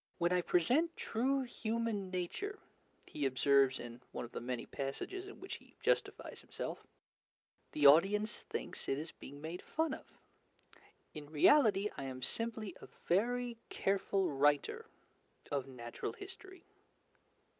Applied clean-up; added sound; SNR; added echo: none; none; none; none.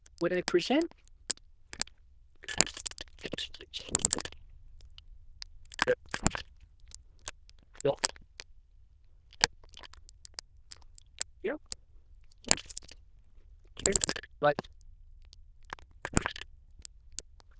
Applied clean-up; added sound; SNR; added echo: neural diffusion model UNIVERSE++.